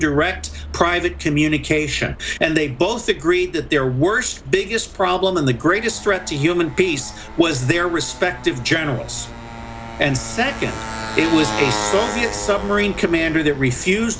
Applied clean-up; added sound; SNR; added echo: none; Motorcycle; 11 dB; none.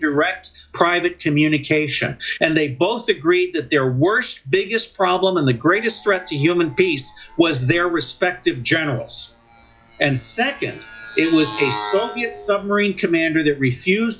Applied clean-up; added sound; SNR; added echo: classical method log-MMSE.